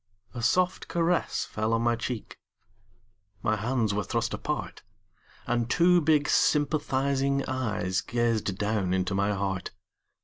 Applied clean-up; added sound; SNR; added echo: none; none; none; none.